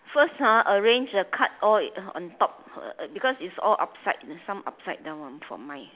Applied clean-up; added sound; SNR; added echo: none; none; none; none.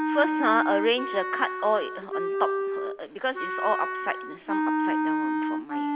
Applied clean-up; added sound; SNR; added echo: none; Wind instrument, woodwind instrument; 0 dB; none.